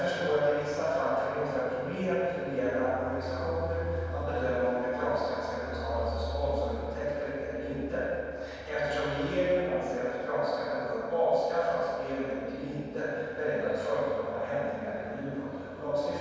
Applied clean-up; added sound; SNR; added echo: none; Fixed-wing aircraft, airplane; 12 dB; reverberation time 2.1 s.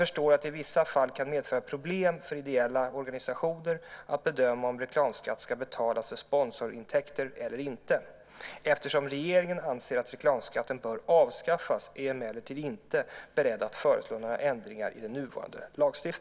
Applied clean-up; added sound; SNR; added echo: none; none; none; none.